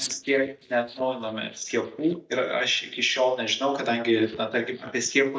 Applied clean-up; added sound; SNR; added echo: neural mask model DeepFilterNet 3.